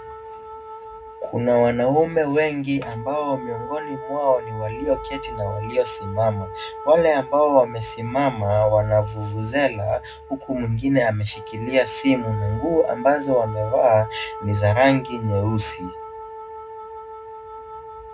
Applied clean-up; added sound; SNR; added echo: none; Wind instrument, woodwind instrument; 13 dB; reverberation time 0.3 s.